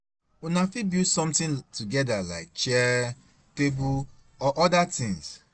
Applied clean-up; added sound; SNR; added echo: none; none; none; none.